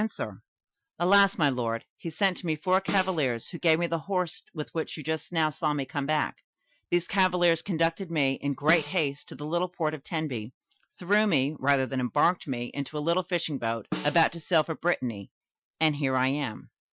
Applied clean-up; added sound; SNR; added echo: classical method Wiener filter.